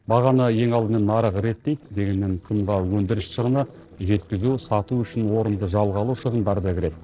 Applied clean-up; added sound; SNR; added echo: neural separator model SepFormer DNS4.